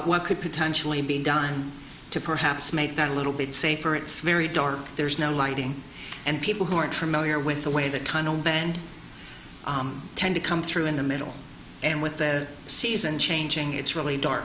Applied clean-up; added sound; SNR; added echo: none; none; none; none.